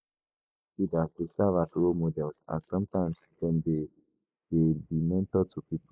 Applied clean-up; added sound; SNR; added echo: neural mask model Resemble Enhance denoiser.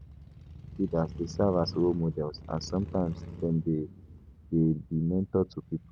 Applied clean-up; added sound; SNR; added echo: none; Motorcycle / Crow; 14 dB; none.